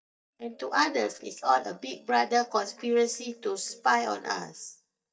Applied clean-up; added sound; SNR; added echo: neural mask model DeepFilterNet 3.